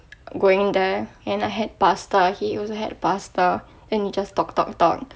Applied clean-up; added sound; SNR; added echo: none; none; none; none.